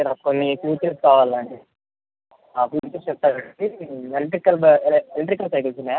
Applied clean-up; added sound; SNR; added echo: none; none; none; none.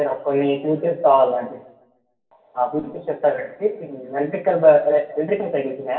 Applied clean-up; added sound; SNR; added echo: none; none; none; reverberation time 0.7 s.